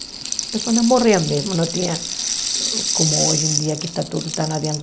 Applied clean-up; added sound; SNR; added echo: none; Rattle (instrument); 3 dB; none.